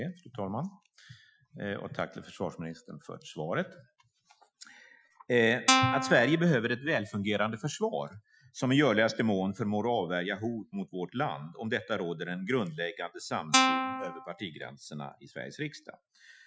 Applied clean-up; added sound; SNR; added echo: classical method Wiener filter.